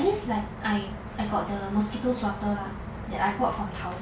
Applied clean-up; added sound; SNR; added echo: none; none; none; none.